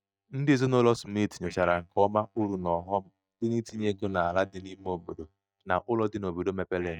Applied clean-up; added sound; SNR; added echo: neural mask model DeepFilterNet 3.